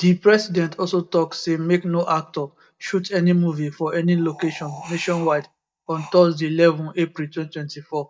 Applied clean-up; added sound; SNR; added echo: neural mask model DeepFilterNet 3.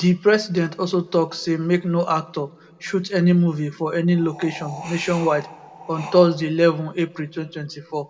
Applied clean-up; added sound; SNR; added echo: none; Wind; 16 dB; reverberation time 1.7 s.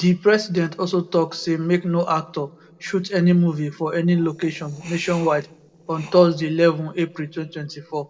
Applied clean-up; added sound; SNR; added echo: neural separator model SepFormer DNS4.